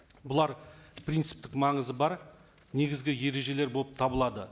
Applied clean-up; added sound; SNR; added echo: none; none; none; none.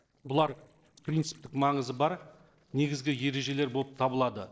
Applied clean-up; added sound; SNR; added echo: neural separator model SepFormer DNS4.